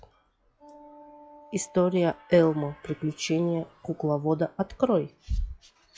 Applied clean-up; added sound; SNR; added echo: classical method log-MMSE.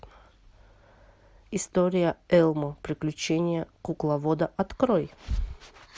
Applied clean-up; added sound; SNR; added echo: none; none; none; none.